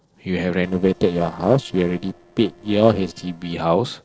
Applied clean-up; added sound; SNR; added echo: neural separator model SepFormer DNS4.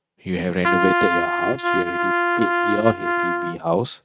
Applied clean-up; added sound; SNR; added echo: neural mask model RNNoise.